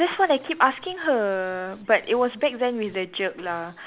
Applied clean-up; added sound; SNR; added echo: none; none; none; none.